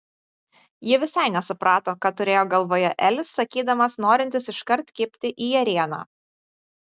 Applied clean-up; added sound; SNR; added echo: none; none; none; none.